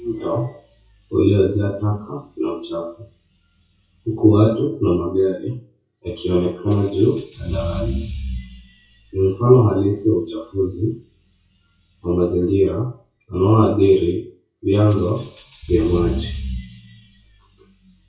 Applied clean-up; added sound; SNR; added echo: classical method WPE with log-MMSE.